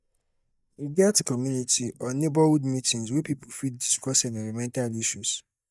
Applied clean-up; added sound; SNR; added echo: neural mask model DeepFilterNet 3.